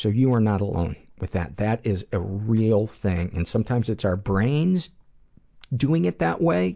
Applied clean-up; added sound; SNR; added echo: none; none; none; none.